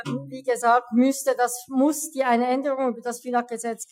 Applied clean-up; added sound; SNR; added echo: classical method Wiener filter.